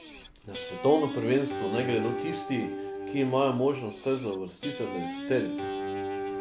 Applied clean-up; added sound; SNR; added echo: none; Guitar; 6 dB; none.